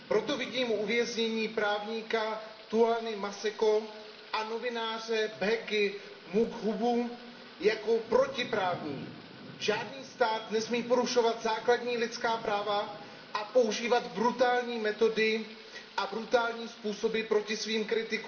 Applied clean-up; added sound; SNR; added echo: none; Thunder / Rain; 19 dB; reverberation time 1.6 s.